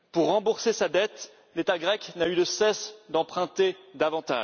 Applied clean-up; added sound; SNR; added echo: none; none; none; none.